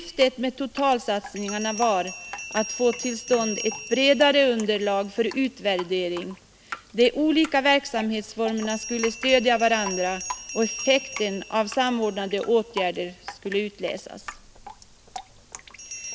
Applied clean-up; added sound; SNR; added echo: none; Bell + Drip; 13 dB; none.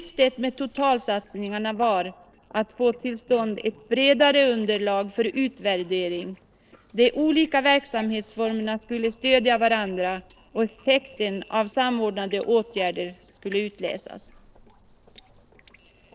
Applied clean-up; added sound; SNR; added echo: neural separator model SepFormer DNS4.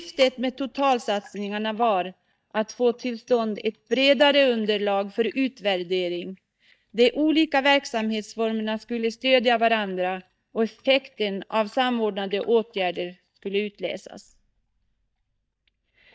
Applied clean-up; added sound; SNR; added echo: neural mask model DeepFilterNet 3.